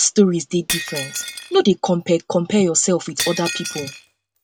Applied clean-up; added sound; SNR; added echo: none; Shatter; 11 dB; none.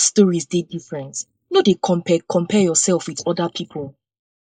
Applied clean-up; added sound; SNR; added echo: neural mask model Resemble Enhance denoiser.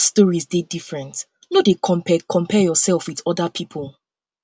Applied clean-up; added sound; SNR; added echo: none; none; none; none.